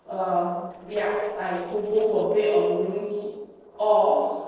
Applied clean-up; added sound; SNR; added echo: neural separator model SepFormer DNS4.